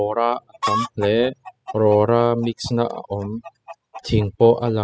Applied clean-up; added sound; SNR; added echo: classical method spectral subtraction.